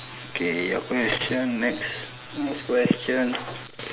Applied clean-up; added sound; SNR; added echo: none; none; none; none.